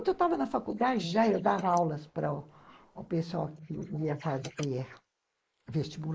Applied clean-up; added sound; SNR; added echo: neural mask model Resemble Enhance denoiser.